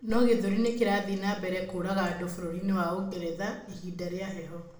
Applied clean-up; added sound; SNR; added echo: none; none; none; reverberation time 0.7 s.